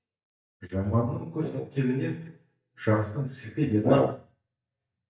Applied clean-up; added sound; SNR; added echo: neural mask model DeepFilterNet 3.